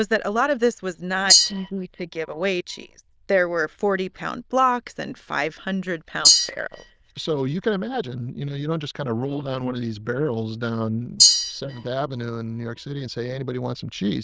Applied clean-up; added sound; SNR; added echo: neural diffusion model UNIVERSE++.